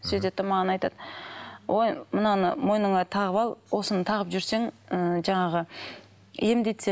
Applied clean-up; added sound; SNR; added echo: none; none; none; none.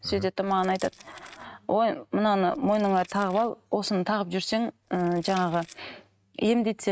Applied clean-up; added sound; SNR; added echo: neural mask model RNNoise.